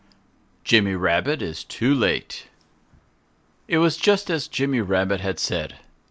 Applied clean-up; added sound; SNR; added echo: none; none; none; none.